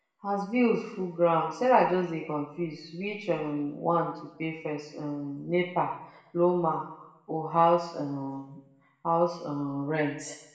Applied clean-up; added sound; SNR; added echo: none; none; none; reverberation time 0.8 s.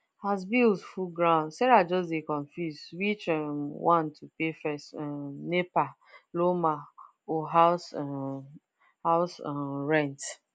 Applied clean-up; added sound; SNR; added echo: none; none; none; none.